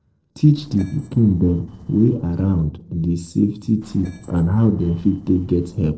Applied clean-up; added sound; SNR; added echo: neural separator model SepFormer DNS4.